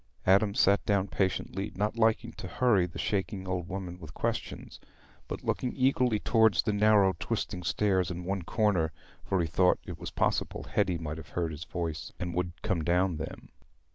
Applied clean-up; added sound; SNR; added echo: none; none; none; none.